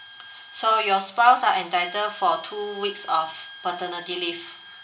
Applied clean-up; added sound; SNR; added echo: none; Wind instrument, woodwind instrument; 19 dB; reverberation time 0.5 s.